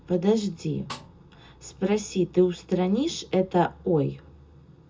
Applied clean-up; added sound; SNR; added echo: none; Snare drum; 18 dB; reverberation time 0.2 s.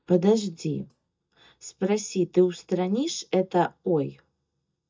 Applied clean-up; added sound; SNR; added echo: neural mask model DeepFilterNet 3.